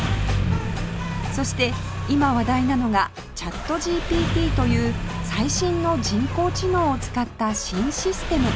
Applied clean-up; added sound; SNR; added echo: none; Engine starting; 2 dB; none.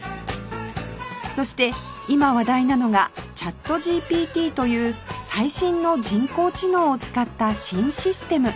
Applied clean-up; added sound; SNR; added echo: none; none; none; none.